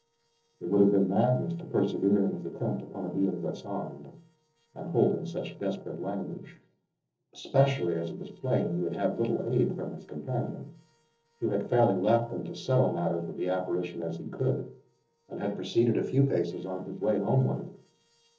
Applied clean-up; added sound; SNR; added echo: neural separator model SepFormer DNS4.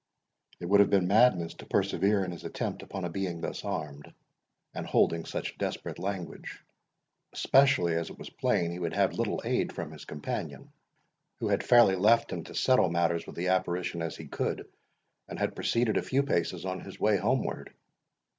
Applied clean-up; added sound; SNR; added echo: none; none; none; none.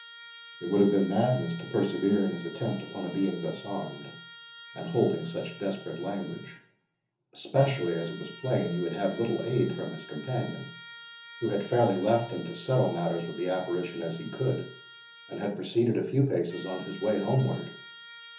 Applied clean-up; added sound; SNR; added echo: none; Trumpet; 18 dB; reverberation time 0.7 s.